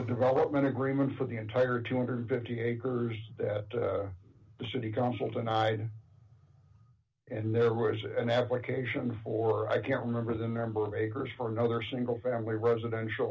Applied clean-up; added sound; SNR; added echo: none; none; none; none.